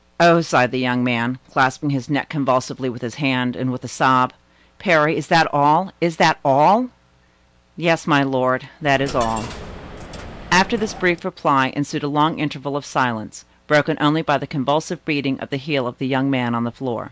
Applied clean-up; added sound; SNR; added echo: none; Coin (dropping); 13 dB; none.